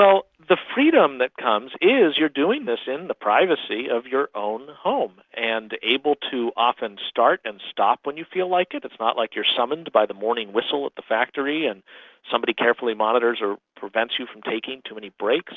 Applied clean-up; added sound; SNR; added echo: none; none; none; none.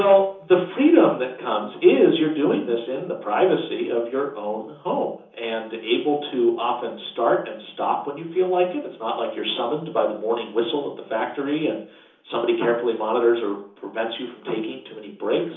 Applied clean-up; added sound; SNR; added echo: none; none; none; reverberation time 0.7 s.